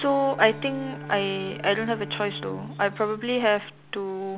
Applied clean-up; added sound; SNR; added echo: none; Bowed string instrument; 14 dB; none.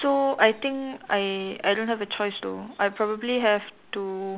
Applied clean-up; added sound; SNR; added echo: none; none; none; none.